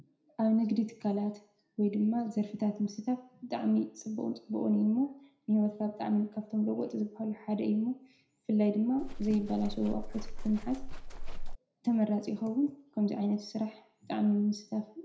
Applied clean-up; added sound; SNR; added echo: none; Livestock, farm animals, working animals; 4 dB; reverberation time 0.5 s.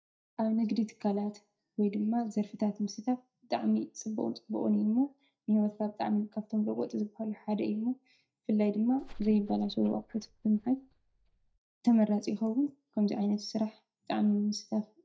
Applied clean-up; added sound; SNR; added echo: neural mask model DeepFilterNet 3.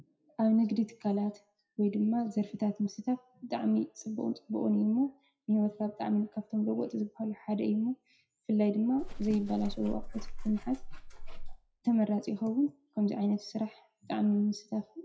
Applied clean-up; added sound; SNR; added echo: classical method WPE with log-MMSE.